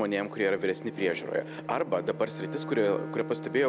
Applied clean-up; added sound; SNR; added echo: none; Bowed string instrument; 11 dB; none.